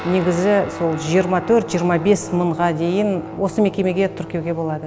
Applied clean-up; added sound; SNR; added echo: none; Guitar; 13 dB; none.